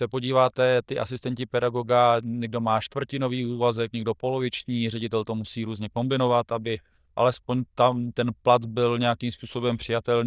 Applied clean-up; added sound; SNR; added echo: neural diffusion model UNIVERSE++.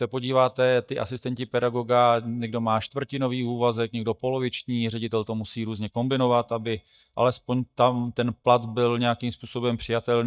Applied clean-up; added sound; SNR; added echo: neural mask model DeepFilterNet 3.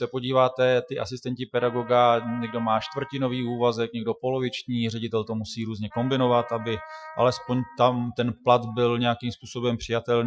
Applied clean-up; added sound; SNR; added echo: classical method Wiener filter.